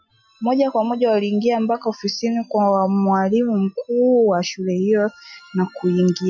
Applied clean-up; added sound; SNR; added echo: classical method Wiener filter.